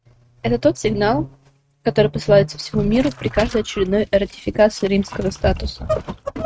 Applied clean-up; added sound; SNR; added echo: neural mask model RNNoise.